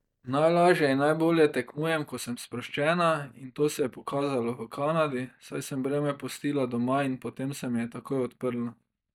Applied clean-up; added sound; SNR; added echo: neural mask model DeepFilterNet 3.